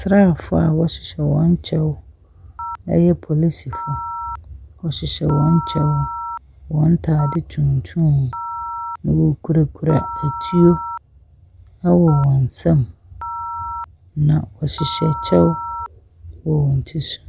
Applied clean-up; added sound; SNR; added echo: none; Telephone; 11 dB; none.